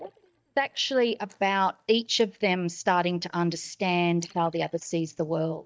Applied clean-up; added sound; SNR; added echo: neural mask model DeepFilterNet 3.